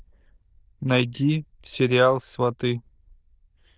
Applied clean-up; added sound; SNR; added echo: neural diffusion model UNIVERSE++.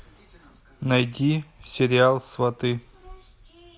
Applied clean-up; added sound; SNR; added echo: none; none; none; none.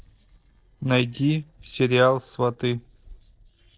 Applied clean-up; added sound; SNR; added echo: neural separator model SepFormer DNS4.